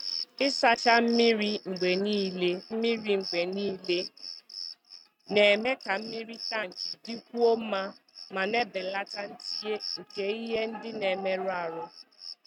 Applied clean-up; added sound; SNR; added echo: neural mask model RNNoise.